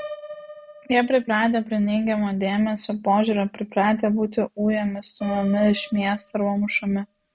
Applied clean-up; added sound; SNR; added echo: neural mask model RNNoise.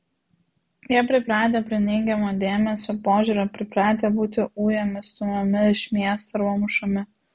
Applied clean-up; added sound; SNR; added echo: none; none; none; none.